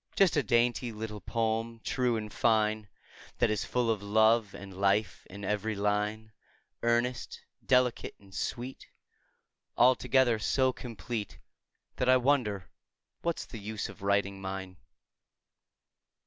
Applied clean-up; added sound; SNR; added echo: none; none; none; none.